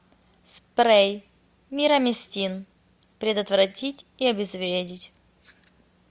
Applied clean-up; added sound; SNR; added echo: none; none; none; none.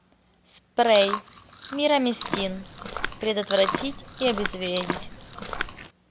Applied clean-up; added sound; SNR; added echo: none; Walk, footsteps + Chewing, mastication; 3 dB; none.